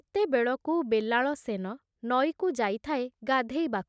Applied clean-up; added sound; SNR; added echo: none; none; none; none.